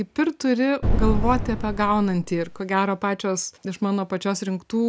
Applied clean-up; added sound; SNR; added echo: none; Boom; 0 dB; none.